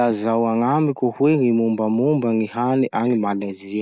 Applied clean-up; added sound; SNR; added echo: none; none; none; none.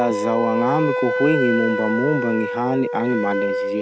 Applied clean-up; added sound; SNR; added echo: none; Wind instrument, woodwind instrument; 2 dB; none.